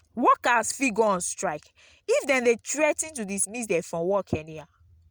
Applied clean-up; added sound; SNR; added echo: none; none; none; none.